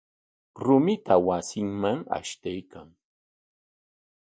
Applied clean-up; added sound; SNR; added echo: none; none; none; none.